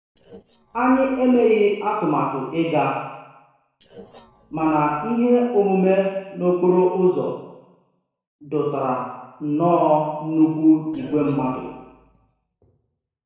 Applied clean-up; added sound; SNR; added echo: neural separator model SepFormer DNS4.